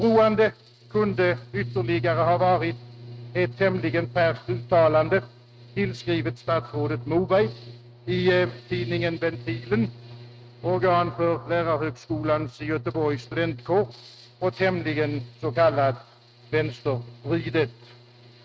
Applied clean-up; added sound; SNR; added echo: neural mask model RNNoise.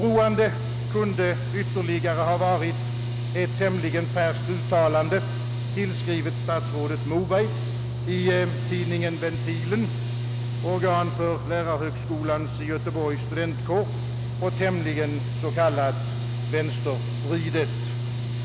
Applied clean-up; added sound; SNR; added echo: none; Mechanical fan / Engine; 1 dB; none.